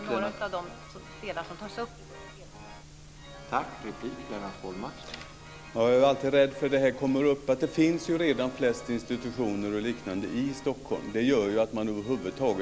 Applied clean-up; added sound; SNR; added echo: none; Organ; 19 dB; none.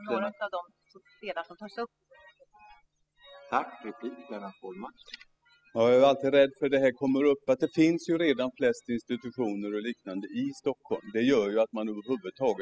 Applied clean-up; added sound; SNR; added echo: classical method spectral subtraction.